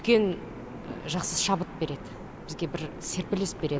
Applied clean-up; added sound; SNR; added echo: none; none; none; none.